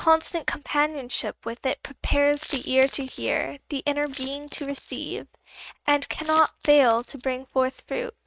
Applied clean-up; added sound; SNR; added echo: neural mask model RNNoise.